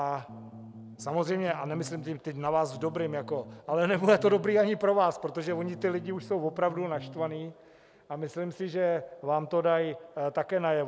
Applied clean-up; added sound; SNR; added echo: none; Bass guitar; 17 dB; none.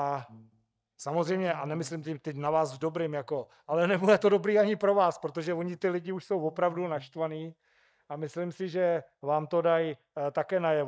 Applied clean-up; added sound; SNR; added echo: neural mask model DeepFilterNet 3.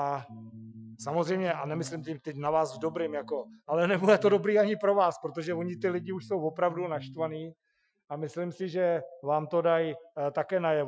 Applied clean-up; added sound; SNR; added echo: classical method Wiener filter.